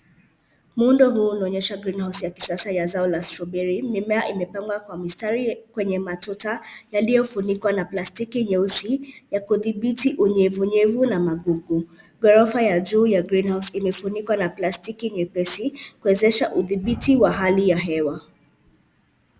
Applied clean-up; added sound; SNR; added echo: none; none; none; none.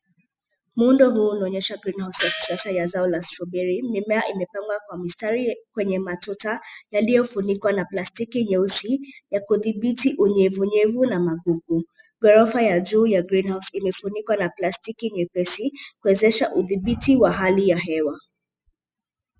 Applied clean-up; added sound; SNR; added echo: classical method spectral subtraction.